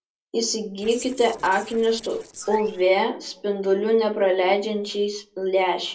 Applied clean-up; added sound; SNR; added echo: neural separator model SepFormer DNS4.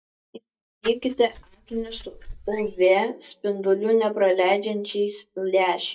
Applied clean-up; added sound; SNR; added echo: neural mask model DeepFilterNet 3.